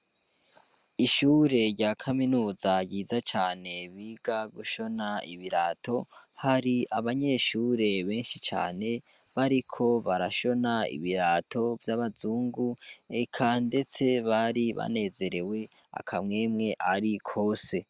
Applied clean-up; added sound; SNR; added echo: none; none; none; none.